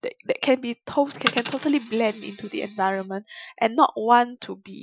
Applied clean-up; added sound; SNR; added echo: classical method Wiener filter.